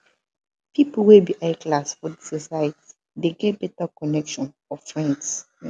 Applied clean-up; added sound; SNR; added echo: none; none; none; none.